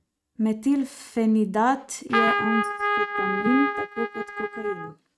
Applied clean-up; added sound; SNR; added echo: neural mask model RNNoise.